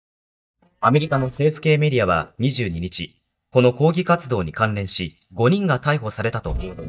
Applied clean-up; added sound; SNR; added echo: neural mask model DeepFilterNet 3.